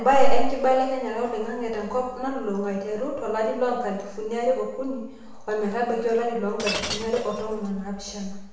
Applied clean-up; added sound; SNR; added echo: none; Shatter; 12 dB; reverberation time 0.9 s.